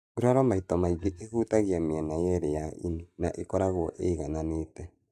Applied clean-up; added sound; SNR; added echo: neural mask model DeepFilterNet 3.